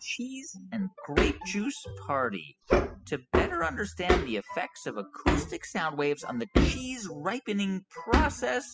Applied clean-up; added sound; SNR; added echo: classical method spectral subtraction.